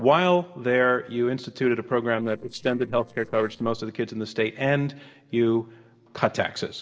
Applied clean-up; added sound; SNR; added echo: neural separator model SepFormer DNS4.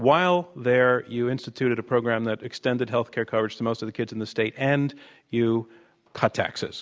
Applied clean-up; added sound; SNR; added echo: none; none; none; none.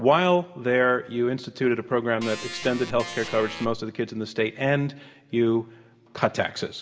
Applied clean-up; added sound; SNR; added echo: none; Organ; 11 dB; reverberation time 0.7 s.